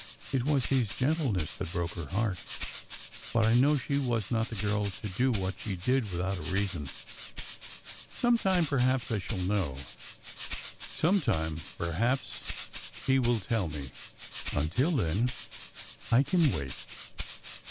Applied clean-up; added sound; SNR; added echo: none; Rattle (instrument); -4 dB; none.